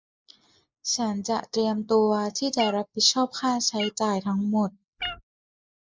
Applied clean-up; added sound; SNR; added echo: neural mask model Resemble Enhance denoiser.